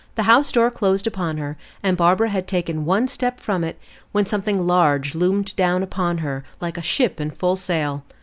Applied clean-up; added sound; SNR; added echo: none; none; none; none.